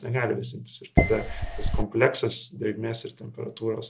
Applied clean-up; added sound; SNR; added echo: none; Dishes, pots, and pans; -4 dB; none.